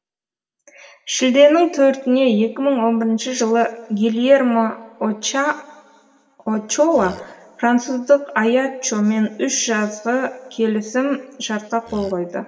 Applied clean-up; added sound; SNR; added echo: none; Burping, eructation; 20 dB; reverberation time 1.3 s.